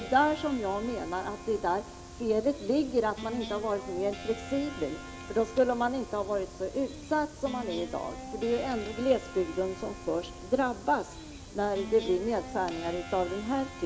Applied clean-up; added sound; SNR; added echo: none; Guitar; 14 dB; none.